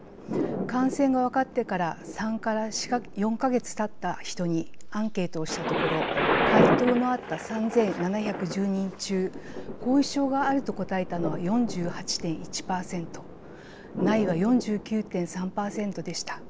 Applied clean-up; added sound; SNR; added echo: none; Thunder; 4 dB; none.